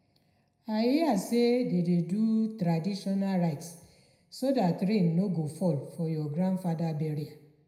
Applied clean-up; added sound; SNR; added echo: none; none; none; reverberation time 0.7 s.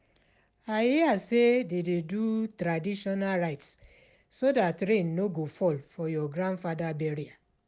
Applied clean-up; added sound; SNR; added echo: none; none; none; none.